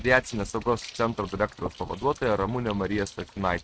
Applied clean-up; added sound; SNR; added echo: neural mask model RNNoise.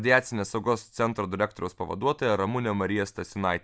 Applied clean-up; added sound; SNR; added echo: none; none; none; none.